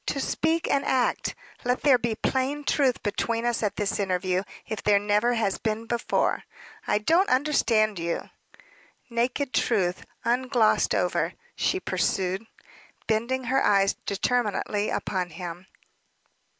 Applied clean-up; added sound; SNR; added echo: none; none; none; none.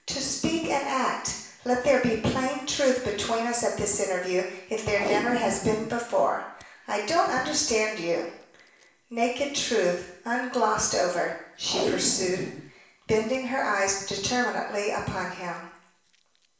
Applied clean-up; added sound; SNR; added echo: none; Packing tape, duct tape; 13 dB; reverberation time 0.7 s.